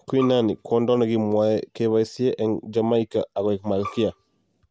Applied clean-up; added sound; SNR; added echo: none; Bowed string instrument; 16 dB; none.